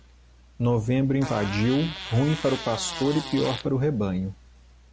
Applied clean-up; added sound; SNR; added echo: none; Fart; 11 dB; none.